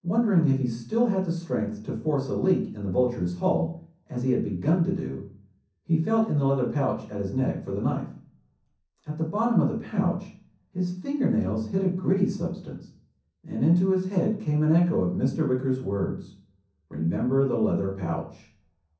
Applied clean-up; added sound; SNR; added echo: none; none; none; reverberation time 0.6 s.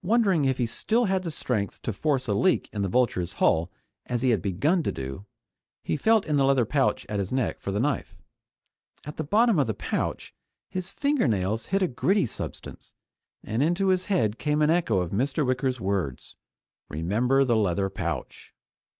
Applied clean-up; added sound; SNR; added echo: none; none; none; none.